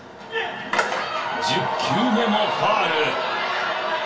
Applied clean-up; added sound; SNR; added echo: none; none; none; reverberation time 0.2 s.